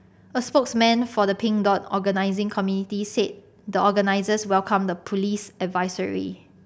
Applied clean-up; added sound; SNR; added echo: none; none; none; none.